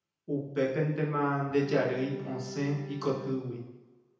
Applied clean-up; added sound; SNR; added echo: none; Bowed string instrument; 12 dB; reverberation time 0.9 s.